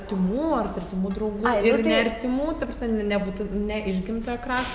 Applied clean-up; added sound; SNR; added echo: none; none; none; none.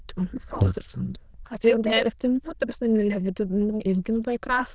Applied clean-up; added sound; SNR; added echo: neural diffusion model UNIVERSE++.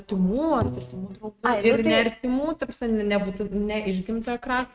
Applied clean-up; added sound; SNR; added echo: neural mask model RNNoise.